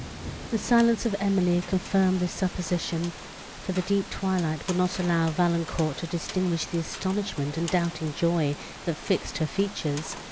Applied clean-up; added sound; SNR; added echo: none; Rain; 13 dB; none.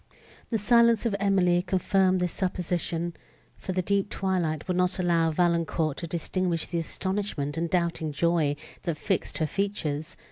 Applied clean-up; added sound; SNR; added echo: none; none; none; none.